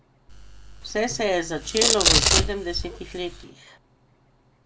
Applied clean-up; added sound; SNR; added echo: none; Domestic sounds, home sounds; -4 dB; none.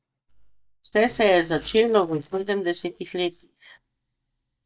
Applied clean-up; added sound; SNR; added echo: neural mask model DeepFilterNet 3.